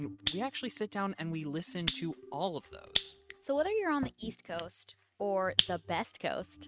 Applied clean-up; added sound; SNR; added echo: neural mask model RNNoise.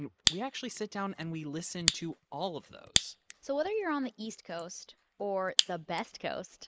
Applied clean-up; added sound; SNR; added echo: neural mask model Resemble Enhance denoiser.